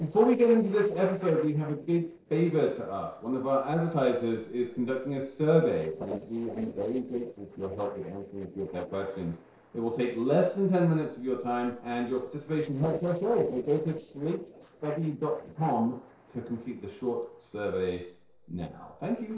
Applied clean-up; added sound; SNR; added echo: neural separator model SepFormer DNS4.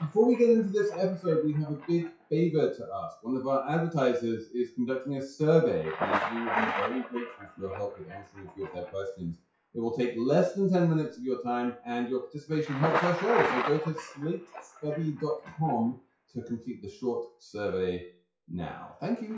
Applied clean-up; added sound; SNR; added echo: classical method WPE with log-MMSE.